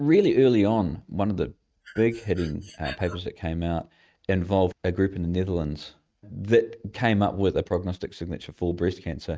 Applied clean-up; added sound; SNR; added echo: neural mask model RNNoise.